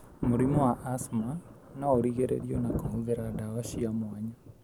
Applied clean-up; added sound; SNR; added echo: none; Thunder; 7 dB; none.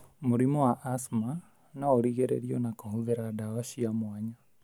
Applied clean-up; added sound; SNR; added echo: none; none; none; none.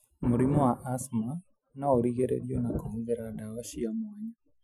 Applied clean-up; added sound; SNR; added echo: classical method Wiener filter.